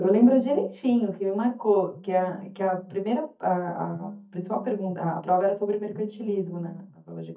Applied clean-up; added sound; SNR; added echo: neural mask model DeepFilterNet 3.